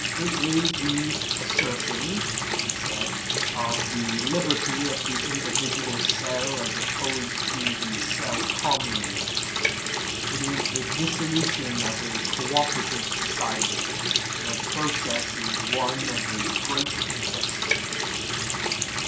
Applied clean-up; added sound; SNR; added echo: none; Water tap, faucet; -5 dB; reverberation time 0.5 s.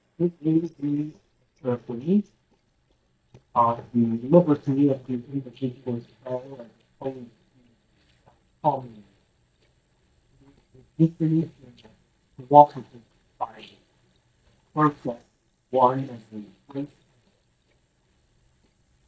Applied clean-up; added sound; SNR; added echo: neural mask model DeepFilterNet 3.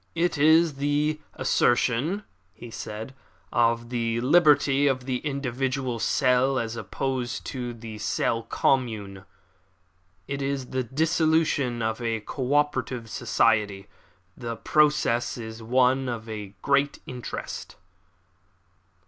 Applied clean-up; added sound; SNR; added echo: none; none; none; none.